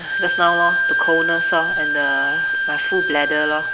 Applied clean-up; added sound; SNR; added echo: none; Bowed string instrument; -2 dB; none.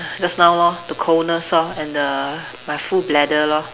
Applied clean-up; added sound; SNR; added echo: none; none; none; none.